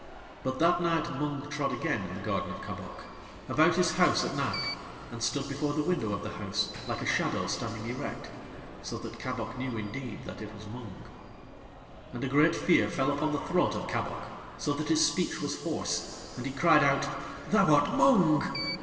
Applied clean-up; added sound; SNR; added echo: none; Alarm; 14 dB; reverberation time 2.4 s.